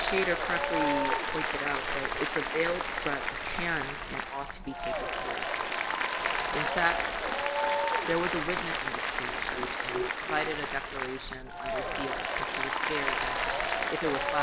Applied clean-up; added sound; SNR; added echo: none; Applause; -3 dB; none.